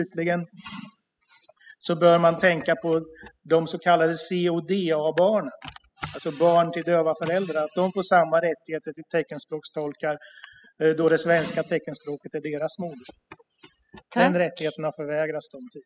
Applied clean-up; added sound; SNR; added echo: classical method spectral subtraction.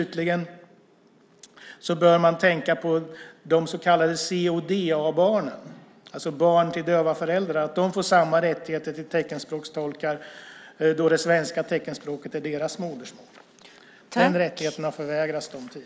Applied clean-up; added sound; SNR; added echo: none; none; none; none.